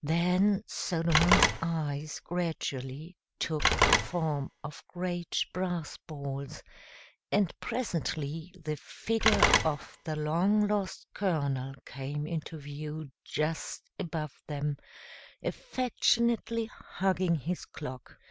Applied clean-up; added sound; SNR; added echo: none; Telephone; -3 dB; none.